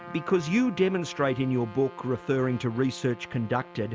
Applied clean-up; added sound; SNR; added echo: none; Trumpet; 18 dB; none.